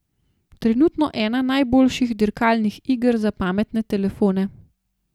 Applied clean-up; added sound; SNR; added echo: none; none; none; none.